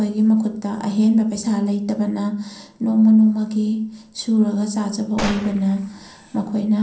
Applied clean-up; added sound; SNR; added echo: none; Gunshot, gunfire; 12 dB; reverberation time 0.6 s.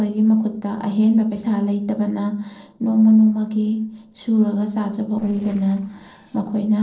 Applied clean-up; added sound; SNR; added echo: neural separator model SepFormer DNS4.